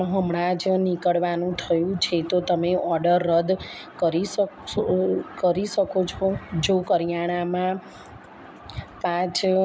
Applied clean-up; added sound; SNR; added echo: none; none; none; none.